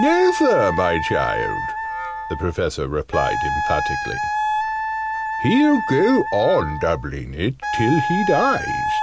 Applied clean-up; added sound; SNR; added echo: none; Wind instrument, woodwind instrument; 3 dB; none.